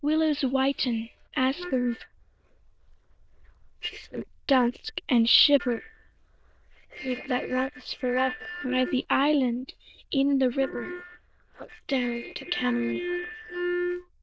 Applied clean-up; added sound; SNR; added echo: neural diffusion model UNIVERSE++.